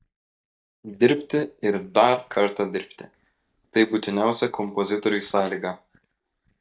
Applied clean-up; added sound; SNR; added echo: neural mask model DeepFilterNet 3.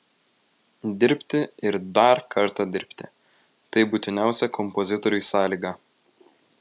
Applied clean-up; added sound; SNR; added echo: none; none; none; none.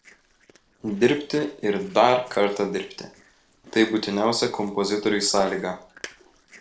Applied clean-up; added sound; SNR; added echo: neural separator model SepFormer DNS4.